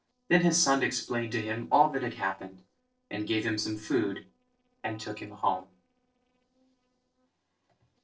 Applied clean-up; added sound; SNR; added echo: neural separator model SepFormer DNS4.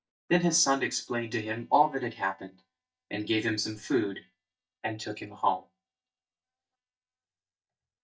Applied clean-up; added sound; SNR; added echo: neural mask model DeepFilterNet 3.